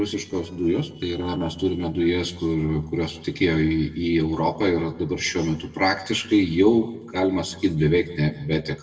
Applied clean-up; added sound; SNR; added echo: neural separator model SepFormer DNS4.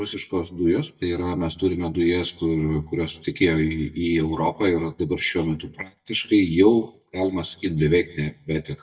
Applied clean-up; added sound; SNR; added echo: neural mask model DeepFilterNet 3.